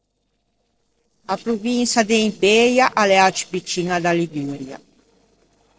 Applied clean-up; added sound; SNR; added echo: neural separator model SepFormer DNS4.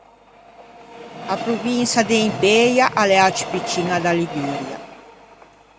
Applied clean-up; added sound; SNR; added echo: none; Train; 10 dB; none.